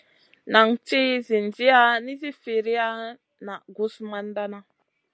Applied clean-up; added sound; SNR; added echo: none; none; none; none.